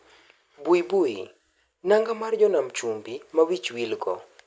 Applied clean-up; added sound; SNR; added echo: none; none; none; none.